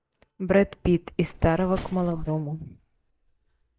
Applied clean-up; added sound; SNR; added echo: neural mask model DeepFilterNet 3.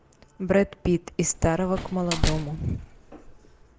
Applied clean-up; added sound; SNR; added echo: none; Slam; 5 dB; none.